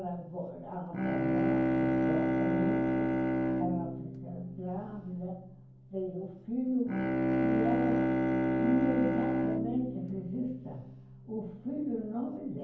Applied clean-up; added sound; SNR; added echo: none; Bowed string instrument; -4 dB; reverberation time 0.9 s.